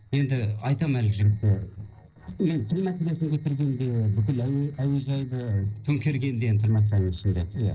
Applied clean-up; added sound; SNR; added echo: neural separator model SepFormer DNS4.